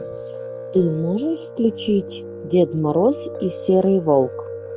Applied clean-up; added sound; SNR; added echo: none; Piano; 11 dB; none.